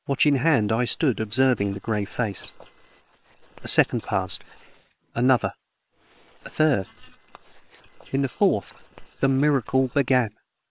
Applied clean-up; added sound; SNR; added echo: neural separator model SepFormer WHAM!.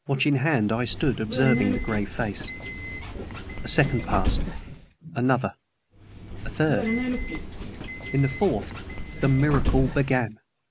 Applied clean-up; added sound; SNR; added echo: none; Subway, metro, underground; 4 dB; none.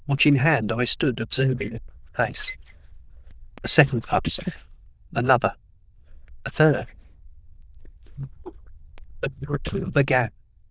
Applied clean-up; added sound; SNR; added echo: neural diffusion model UNIVERSE++.